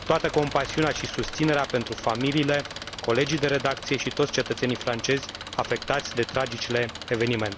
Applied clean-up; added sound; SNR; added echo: none; Engine; 11 dB; none.